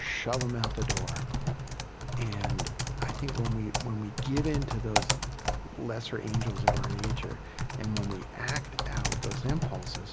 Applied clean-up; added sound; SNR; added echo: none; Typing; -3 dB; none.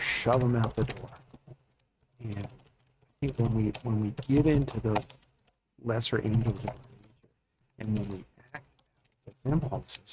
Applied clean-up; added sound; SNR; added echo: neural mask model RNNoise.